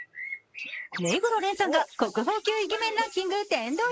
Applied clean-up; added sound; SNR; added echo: neural mask model Resemble Enhance denoiser.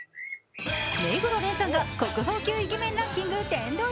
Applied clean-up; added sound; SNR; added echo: none; Bird; 19 dB; none.